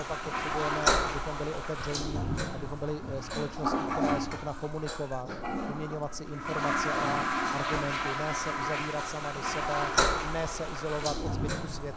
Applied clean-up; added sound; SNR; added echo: none; Toilet flush; -5 dB; none.